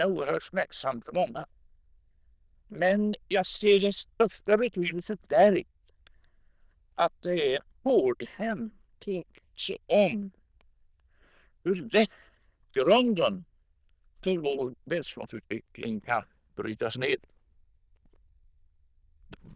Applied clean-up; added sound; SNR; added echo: neural diffusion model UNIVERSE++.